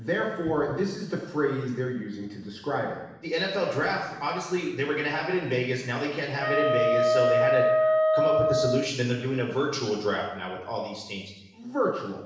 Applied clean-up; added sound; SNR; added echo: none; Wind instrument, woodwind instrument; -5 dB; reverberation time 0.9 s.